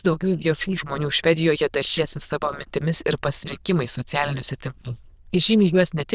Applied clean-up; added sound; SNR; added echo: neural diffusion model UNIVERSE++.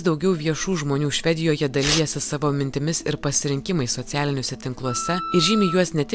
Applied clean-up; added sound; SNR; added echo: none; Tearing + Wind instrument, woodwind instrument; 8 dB; none.